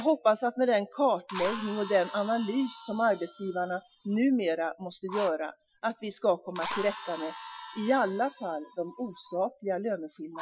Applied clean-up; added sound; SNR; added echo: classical method Wiener filter.